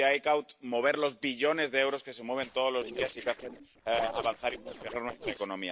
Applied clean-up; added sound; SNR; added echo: neural separator model SepFormer DNS4.